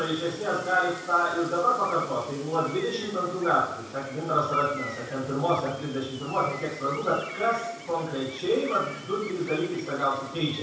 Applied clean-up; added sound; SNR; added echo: none; Gull, seagull; 15 dB; reverberation time 0.7 s.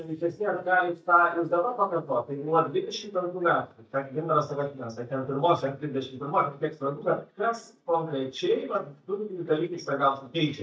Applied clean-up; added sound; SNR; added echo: neural mask model DeepFilterNet 3.